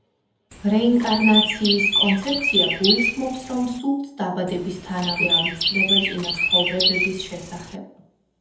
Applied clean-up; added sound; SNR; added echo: none; Chirp, tweet; -1 dB; reverberation time 0.7 s.